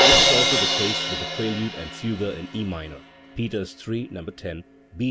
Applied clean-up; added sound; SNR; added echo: none; Crash cymbal; -5 dB; none.